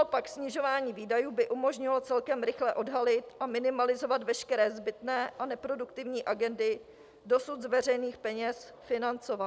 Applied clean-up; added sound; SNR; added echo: none; none; none; none.